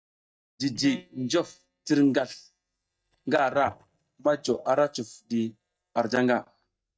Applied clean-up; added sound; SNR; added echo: neural mask model DeepFilterNet 3.